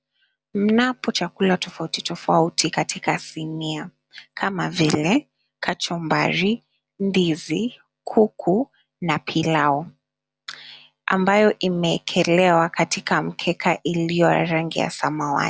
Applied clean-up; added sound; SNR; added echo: none; none; none; none.